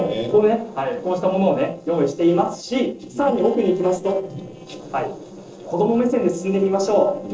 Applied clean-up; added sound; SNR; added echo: neural separator model SepFormer DNS4.